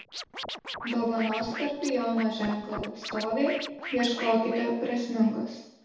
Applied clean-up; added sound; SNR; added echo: none; Scratching (performance technique); 11 dB; reverberation time 0.8 s.